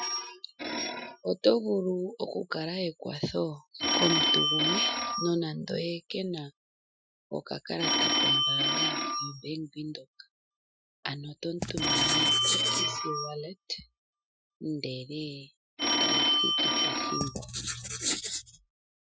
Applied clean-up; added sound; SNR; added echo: classical method Wiener filter.